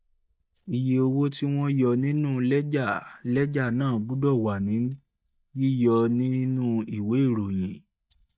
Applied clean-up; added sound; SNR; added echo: neural mask model DeepFilterNet 3.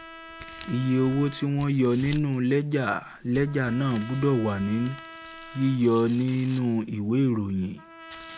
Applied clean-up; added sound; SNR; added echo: none; Tearing + Trumpet; 19 dB; none.